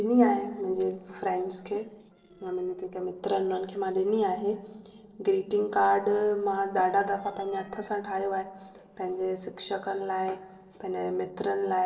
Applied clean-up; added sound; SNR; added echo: neural separator model SepFormer DNS4.